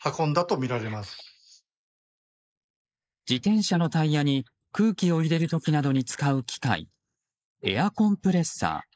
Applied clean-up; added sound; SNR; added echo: neural mask model Resemble Enhance denoiser.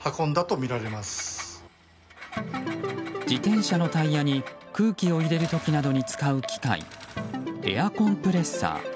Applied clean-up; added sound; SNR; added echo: none; Engine; 18 dB; none.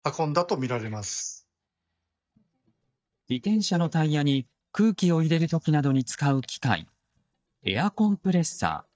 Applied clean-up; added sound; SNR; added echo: neural mask model DeepFilterNet 3.